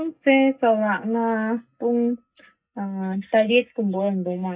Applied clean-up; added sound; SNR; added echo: neural mask model DeepFilterNet 3.